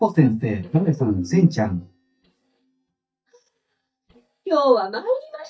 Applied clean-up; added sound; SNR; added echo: neural mask model DeepFilterNet 3.